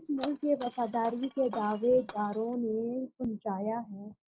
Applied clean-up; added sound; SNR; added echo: neural mask model RNNoise.